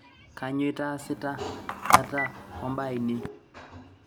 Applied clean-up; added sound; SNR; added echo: none; Telephone; -4 dB; none.